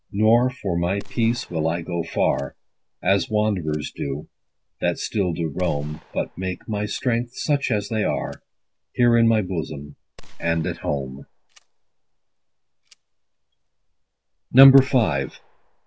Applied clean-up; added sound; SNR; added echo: none; Gunshot, gunfire; 18 dB; none.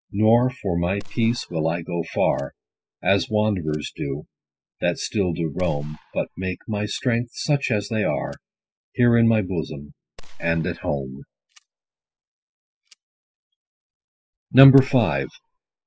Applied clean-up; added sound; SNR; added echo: classical method spectral subtraction.